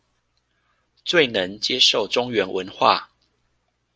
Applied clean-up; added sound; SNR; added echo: none; none; none; none.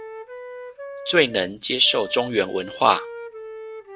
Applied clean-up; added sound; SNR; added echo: none; Wind instrument, woodwind instrument; 14 dB; none.